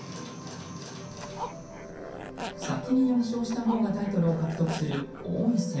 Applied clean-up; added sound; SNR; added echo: none; Zipper (clothing); 11 dB; reverberation time 0.6 s.